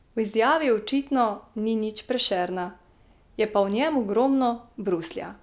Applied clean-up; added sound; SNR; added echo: none; none; none; none.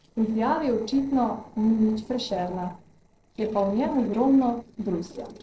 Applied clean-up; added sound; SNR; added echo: neural separator model SepFormer DNS4.